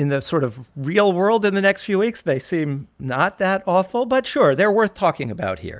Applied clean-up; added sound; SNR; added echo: none; none; none; none.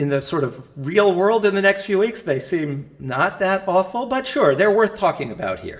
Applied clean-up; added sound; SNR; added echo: none; none; none; reverberation time 1.0 s.